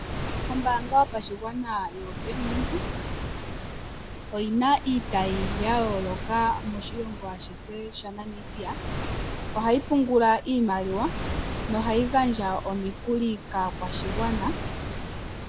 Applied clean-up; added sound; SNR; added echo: none; Waves, surf; 5 dB; none.